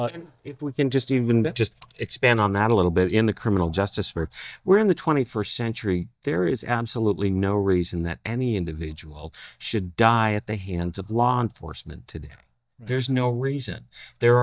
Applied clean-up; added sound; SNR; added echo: neural mask model DeepFilterNet 3.